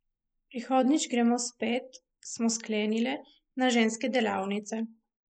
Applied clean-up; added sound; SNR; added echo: neural mask model Resemble Enhance denoiser.